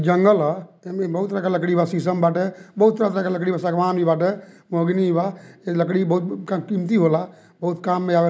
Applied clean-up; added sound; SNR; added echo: none; none; none; none.